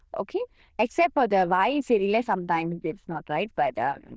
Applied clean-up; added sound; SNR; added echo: neural diffusion model UNIVERSE++.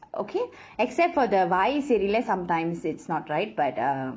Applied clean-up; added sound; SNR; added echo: none; none; none; none.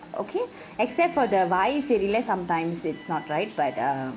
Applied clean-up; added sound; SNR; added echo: none; Alarm; 20 dB; none.